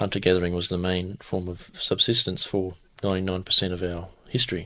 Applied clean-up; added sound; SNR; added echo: neural mask model Resemble Enhance denoiser.